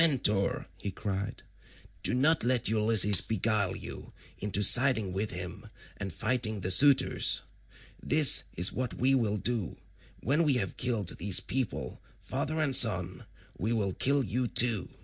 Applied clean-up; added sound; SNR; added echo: none; Gunshot, gunfire; 20 dB; none.